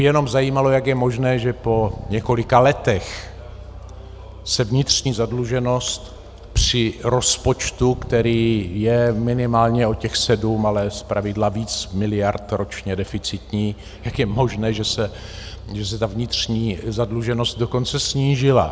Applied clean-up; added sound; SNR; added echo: none; Bass guitar; 17 dB; none.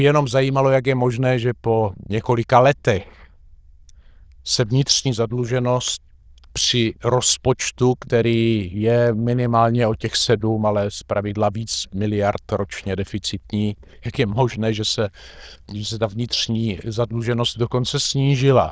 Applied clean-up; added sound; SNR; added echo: neural diffusion model UNIVERSE++.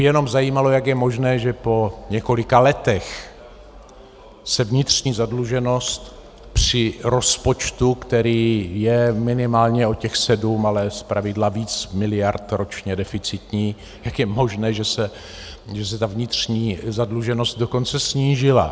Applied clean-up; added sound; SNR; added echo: none; none; none; none.